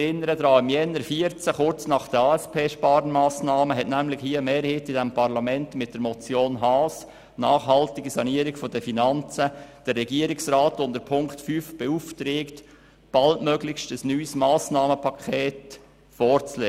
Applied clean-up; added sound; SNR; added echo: none; none; none; none.